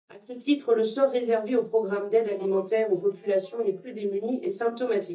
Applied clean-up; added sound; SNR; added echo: neural mask model DeepFilterNet 3.